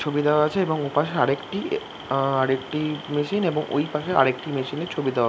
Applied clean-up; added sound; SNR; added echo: none; none; none; none.